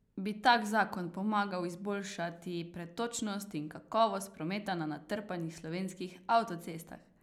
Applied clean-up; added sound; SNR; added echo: none; none; none; none.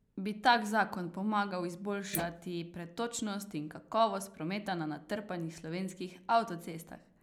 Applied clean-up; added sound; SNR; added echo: neural mask model Resemble Enhance denoiser.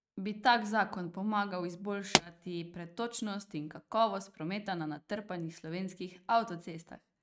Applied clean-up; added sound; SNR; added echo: neural mask model RNNoise.